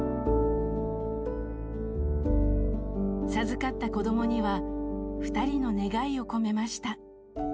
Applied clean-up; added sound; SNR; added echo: none; none; none; none.